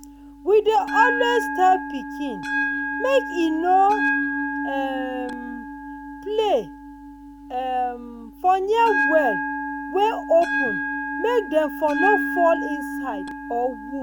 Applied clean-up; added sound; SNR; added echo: none; Bell; 4 dB; none.